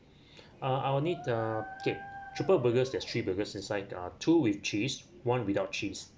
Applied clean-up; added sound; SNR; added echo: none; Dog; 14 dB; none.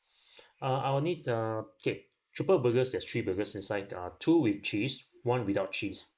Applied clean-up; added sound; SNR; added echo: neural mask model Resemble Enhance denoiser.